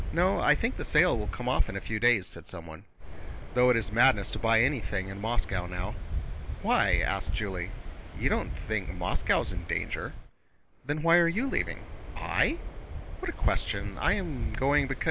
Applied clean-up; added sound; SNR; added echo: none; Waves, surf; 6 dB; none.